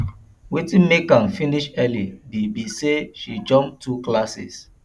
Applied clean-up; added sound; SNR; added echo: none; Wild animals; 18 dB; none.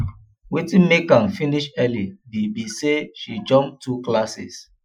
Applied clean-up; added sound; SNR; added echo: classical method Wiener filter.